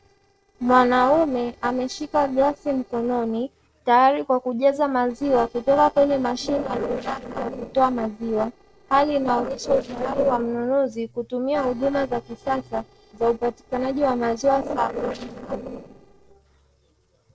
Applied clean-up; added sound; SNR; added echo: neural separator model SepFormer DNS4.